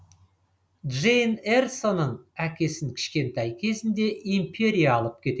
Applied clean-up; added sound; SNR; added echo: none; none; none; none.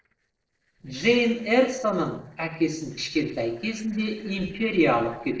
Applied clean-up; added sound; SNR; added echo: neural separator model SepFormer DNS4.